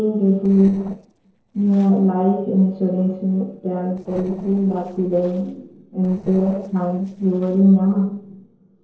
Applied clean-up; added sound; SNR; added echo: neural separator model SepFormer DNS4.